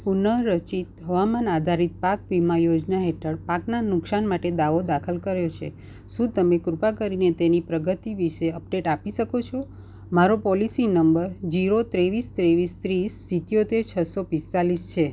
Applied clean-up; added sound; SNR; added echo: none; none; none; none.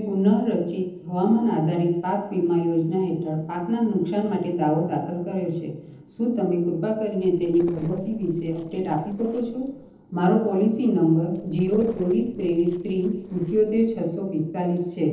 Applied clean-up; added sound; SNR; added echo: neural separator model SepFormer DNS4.